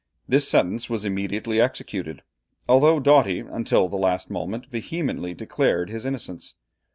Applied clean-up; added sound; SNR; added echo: none; none; none; none.